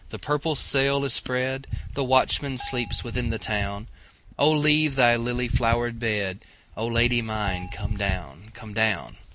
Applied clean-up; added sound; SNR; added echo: none; Bell; 19 dB; none.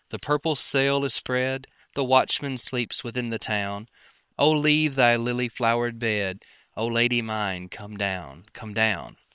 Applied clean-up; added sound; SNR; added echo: neural separator model SepFormer WHAM!.